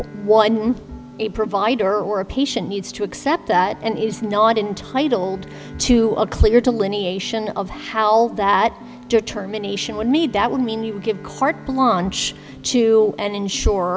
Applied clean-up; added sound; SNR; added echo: none; Bowed string instrument + Guitar; 19 dB; none.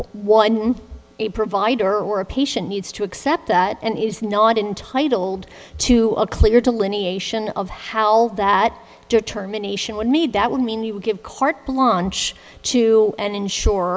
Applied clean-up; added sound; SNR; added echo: none; none; none; none.